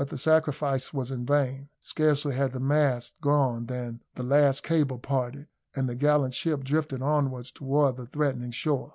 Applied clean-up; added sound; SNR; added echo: none; none; none; none.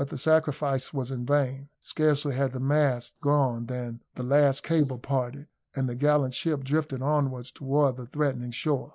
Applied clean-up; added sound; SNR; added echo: neural mask model Resemble Enhance denoiser.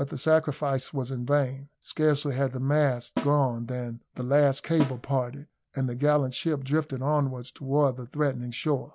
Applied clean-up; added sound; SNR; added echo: none; Snare drum; 12 dB; none.